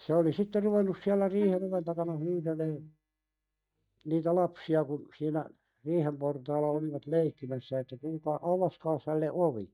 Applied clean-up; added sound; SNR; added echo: neural mask model DeepFilterNet 3.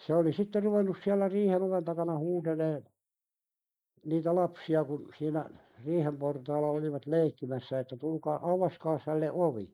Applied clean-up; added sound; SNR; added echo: neural mask model Resemble Enhance denoiser.